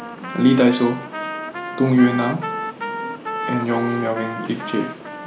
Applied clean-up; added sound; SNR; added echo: none; Trumpet; 9 dB; none.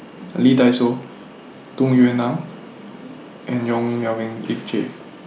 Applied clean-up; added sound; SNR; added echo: none; none; none; none.